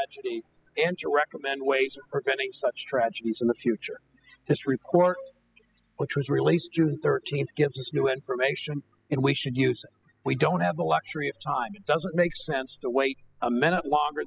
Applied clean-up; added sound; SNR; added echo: classical method spectral subtraction.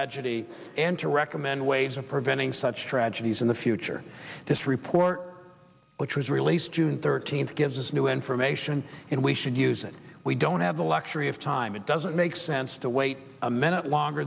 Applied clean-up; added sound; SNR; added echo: none; none; none; none.